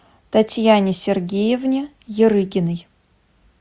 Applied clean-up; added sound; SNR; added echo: none; none; none; none.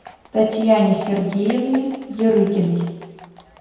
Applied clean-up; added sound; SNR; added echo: none; Livestock, farm animals, working animals; 19 dB; reverberation time 1.1 s.